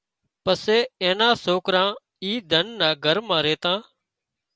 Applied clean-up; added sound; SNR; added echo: none; none; none; none.